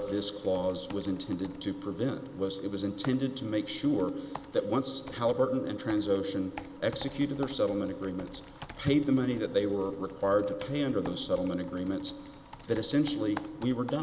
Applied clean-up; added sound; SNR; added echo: none; Computer keyboard; 18 dB; none.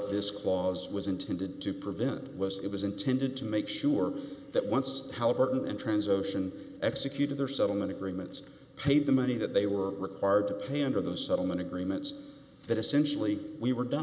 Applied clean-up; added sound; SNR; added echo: none; none; none; none.